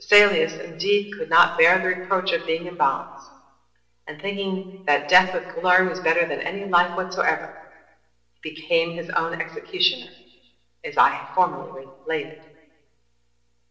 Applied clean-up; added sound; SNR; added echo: none; none; none; reverberation time 0.8 s.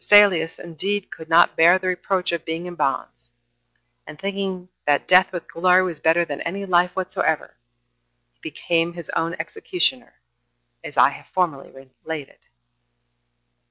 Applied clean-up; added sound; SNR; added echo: none; none; none; none.